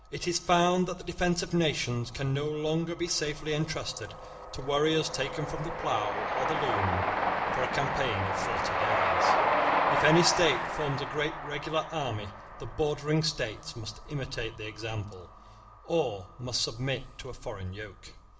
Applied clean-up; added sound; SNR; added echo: none; Train; 2 dB; reverberation time 1.3 s.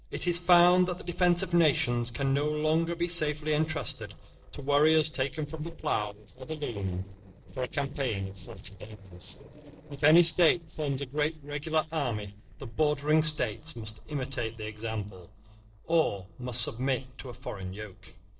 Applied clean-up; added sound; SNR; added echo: neural separator model SepFormer DNS4.